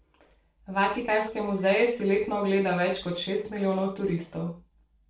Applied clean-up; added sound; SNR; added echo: neural separator model SepFormer DNS4.